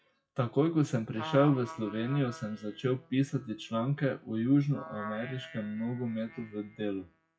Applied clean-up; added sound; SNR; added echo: classical method WPE with log-MMSE.